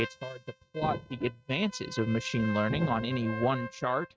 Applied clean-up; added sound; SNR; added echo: neural mask model RNNoise.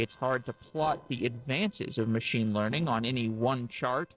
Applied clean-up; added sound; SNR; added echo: neural separator model SepFormer DNS4.